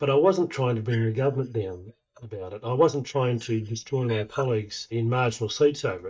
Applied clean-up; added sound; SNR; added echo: neural mask model DeepFilterNet 3.